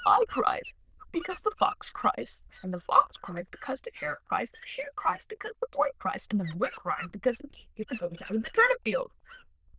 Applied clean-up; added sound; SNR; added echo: neural diffusion model UNIVERSE++.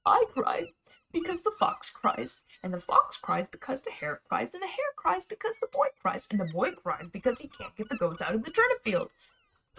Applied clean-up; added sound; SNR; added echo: neural mask model RNNoise.